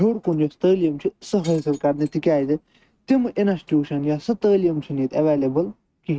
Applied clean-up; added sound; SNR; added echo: neural mask model RNNoise.